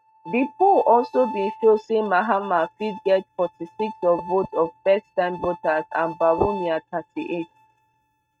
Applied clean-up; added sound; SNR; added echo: neural mask model RNNoise.